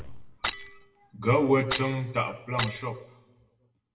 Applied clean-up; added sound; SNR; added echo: none; Shatter; 8 dB; reverberation time 0.8 s.